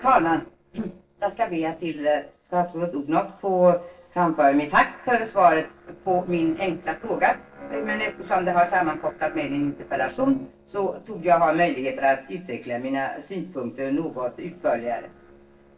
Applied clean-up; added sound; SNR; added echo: neural separator model SepFormer DNS4.